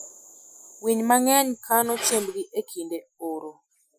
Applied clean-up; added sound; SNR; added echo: classical method Wiener filter.